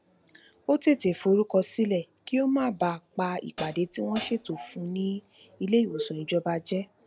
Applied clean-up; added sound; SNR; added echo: none; Hi-hat; 14 dB; none.